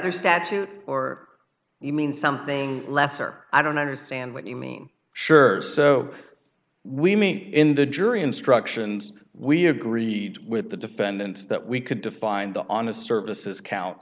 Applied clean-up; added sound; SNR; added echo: none; none; none; none.